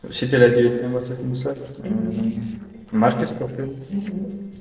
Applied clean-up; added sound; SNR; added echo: neural separator model SepFormer DNS4.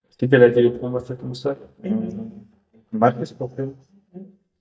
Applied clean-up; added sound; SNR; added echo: neural mask model DeepFilterNet 3.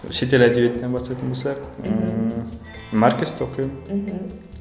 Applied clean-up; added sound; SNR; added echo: none; none; none; none.